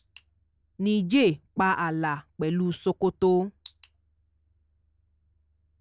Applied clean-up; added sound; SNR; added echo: none; none; none; none.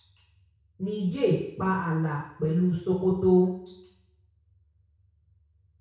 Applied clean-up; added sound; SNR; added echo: none; none; none; reverberation time 0.6 s.